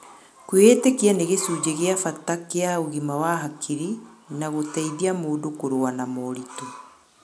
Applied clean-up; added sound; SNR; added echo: none; none; none; none.